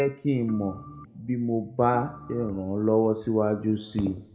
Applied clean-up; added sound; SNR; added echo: none; Organ; 19 dB; reverberation time 1.4 s.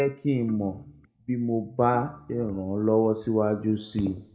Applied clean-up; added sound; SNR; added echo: neural mask model DeepFilterNet 3.